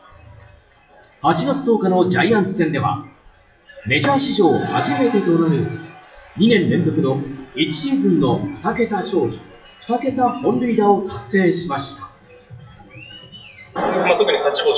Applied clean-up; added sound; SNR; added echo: classical method WPE with log-MMSE.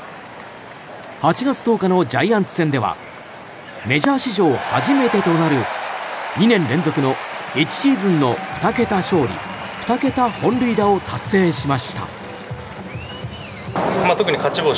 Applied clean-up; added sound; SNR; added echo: none; none; none; none.